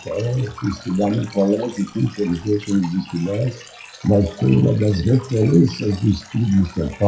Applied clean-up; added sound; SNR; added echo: classical method WPE with log-MMSE.